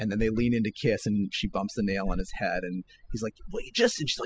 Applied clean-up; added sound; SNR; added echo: classical method spectral subtraction.